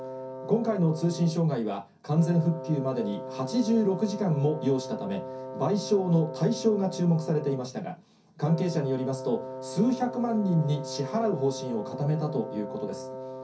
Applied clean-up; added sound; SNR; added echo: none; Wind instrument, woodwind instrument; 11 dB; reverberation time 0.3 s.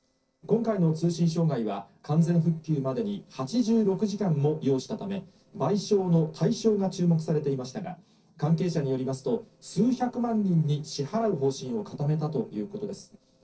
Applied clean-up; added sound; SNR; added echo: neural separator model SepFormer DNS4.